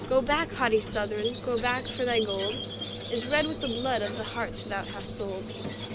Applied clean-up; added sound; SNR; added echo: none; Squeak; 6 dB; none.